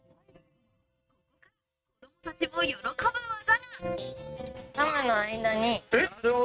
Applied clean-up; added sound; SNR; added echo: neural mask model RNNoise.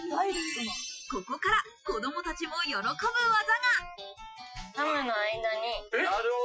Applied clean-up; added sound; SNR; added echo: classical method Wiener filter.